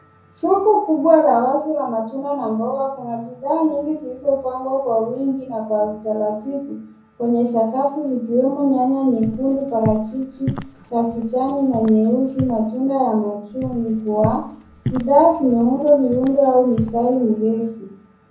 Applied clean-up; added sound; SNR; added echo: none; Walk, footsteps; 12 dB; reverberation time 0.5 s.